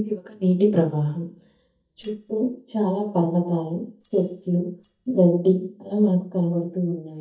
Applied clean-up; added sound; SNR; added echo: neural mask model DeepFilterNet 3.